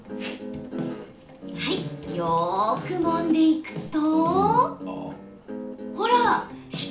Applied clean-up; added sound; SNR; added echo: none; Guitar; 11 dB; reverberation time 0.4 s.